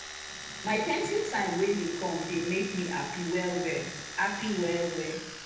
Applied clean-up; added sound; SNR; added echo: none; Domestic sounds, home sounds; 10 dB; reverberation time 0.9 s.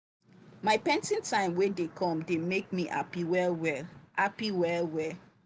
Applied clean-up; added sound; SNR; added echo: none; none; none; none.